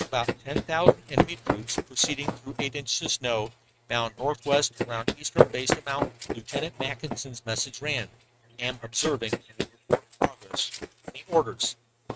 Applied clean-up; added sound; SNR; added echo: neural mask model RNNoise.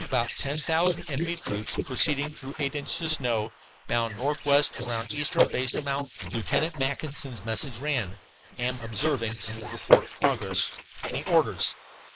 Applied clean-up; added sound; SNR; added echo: neural mask model Resemble Enhance denoiser.